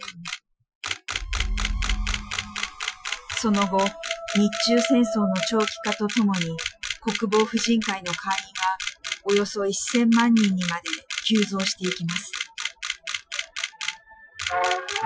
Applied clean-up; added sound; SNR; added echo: classical method Wiener filter.